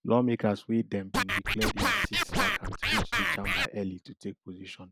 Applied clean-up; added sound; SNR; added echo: none; Scratching (performance technique); -4 dB; none.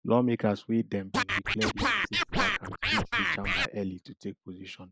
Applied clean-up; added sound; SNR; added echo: neural mask model Resemble Enhance denoiser.